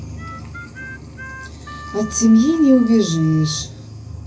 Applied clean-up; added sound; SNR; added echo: none; Harmonica; 18 dB; reverberation time 0.4 s.